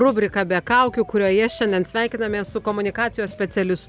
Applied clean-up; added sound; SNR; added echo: none; none; none; none.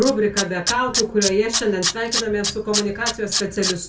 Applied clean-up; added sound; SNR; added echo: none; Tools; 4 dB; reverberation time 0.3 s.